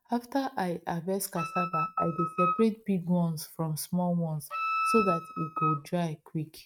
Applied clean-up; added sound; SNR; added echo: neural mask model RNNoise.